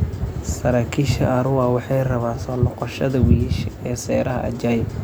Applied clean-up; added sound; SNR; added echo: none; none; none; none.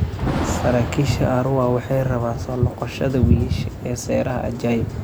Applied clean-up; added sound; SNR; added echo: none; Thunder / Rain; 10 dB; none.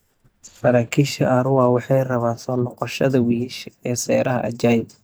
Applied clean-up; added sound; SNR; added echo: neural mask model DeepFilterNet 3.